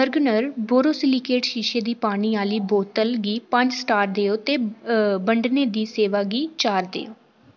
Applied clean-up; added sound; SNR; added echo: none; none; none; none.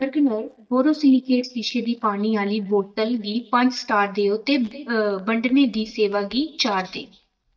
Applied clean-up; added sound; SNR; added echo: neural mask model DeepFilterNet 3.